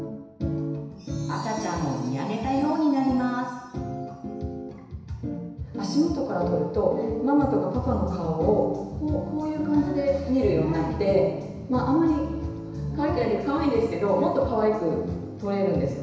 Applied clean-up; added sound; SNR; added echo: none; none; none; reverberation time 1.0 s.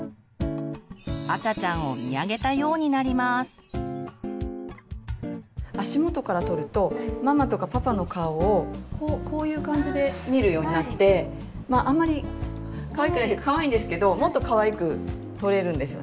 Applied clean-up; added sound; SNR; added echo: none; none; none; none.